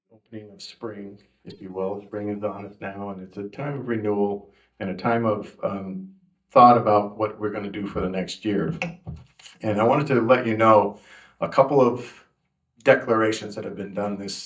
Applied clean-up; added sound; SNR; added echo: neural mask model DeepFilterNet 3.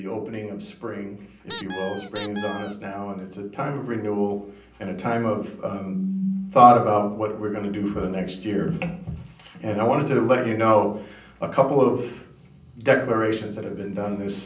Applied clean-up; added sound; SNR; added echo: none; Squeak; 5 dB; reverberation time 0.6 s.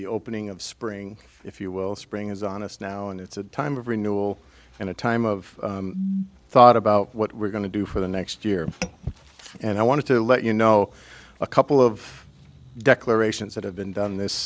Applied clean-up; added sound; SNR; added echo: none; none; none; none.